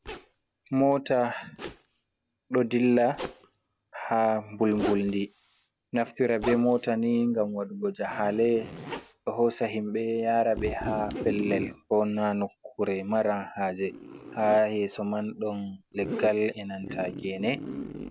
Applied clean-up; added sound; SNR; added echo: none; Zipper (clothing); 12 dB; none.